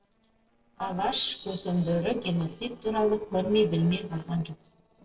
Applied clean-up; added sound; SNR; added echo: neural separator model SepFormer DNS4.